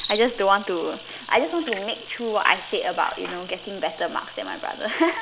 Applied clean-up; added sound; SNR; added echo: none; Cricket + Camera; 15 dB; none.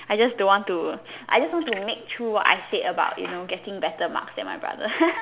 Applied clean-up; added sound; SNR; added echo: none; none; none; none.